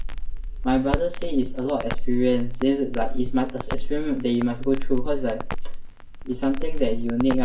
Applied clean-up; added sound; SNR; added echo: none; Crackle; -1 dB; reverberation time 0.1 s.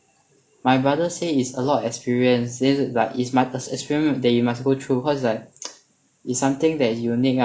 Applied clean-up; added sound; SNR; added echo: none; none; none; none.